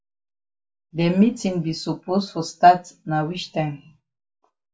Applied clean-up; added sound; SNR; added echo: none; none; none; reverberation time 0.2 s.